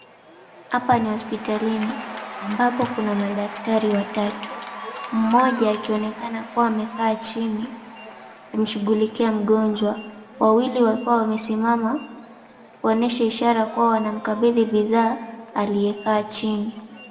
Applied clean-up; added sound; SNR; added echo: none; Applause / Cheering; 16 dB; reverberation time 1.1 s.